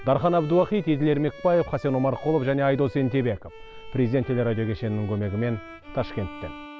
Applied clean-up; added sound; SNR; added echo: none; Bowed string instrument; 18 dB; none.